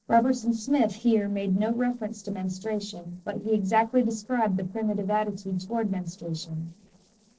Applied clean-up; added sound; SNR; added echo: neural separator model SepFormer DNS4.